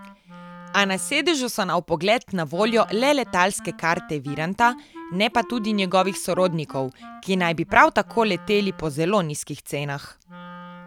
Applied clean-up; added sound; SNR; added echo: none; Wind instrument, woodwind instrument; 19 dB; none.